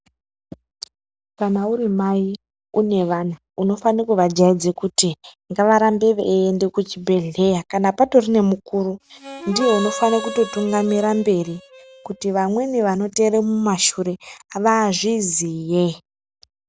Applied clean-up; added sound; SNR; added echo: none; Harmonica; 11 dB; none.